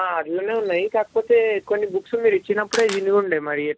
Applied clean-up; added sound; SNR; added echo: none; Camera; 18 dB; none.